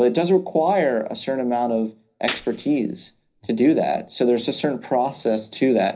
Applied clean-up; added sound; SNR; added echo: none; Gunshot, gunfire; 16 dB; reverberation time 0.5 s.